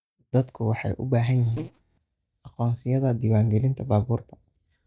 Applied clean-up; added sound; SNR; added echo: neural mask model DeepFilterNet 3.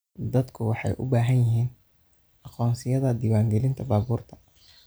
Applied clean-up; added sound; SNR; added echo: none; none; none; none.